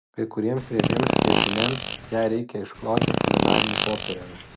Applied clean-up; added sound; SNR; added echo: none; Fart; -4 dB; none.